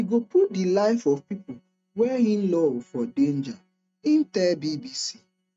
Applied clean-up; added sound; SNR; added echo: neural mask model RNNoise.